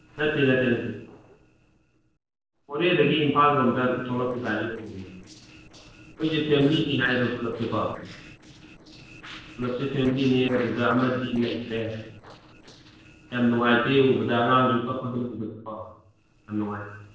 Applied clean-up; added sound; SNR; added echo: neural separator model SepFormer DNS4.